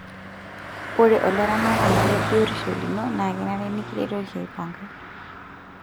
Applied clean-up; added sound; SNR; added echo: none; Car passing by; 3 dB; none.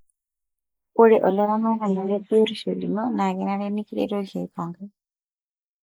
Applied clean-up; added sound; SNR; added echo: neural mask model Resemble Enhance denoiser.